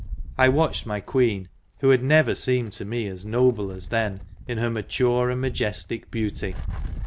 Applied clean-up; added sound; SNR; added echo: none; Wind; 11 dB; none.